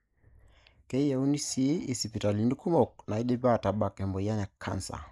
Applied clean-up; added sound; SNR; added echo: neural mask model Resemble Enhance denoiser.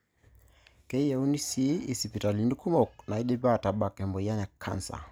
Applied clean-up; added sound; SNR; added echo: none; none; none; none.